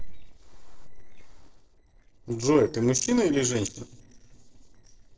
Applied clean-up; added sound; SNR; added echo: neural separator model SepFormer DNS4.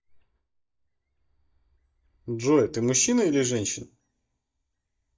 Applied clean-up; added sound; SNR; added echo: neural mask model DeepFilterNet 3.